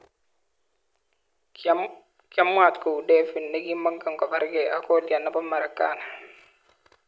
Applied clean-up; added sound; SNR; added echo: none; none; none; none.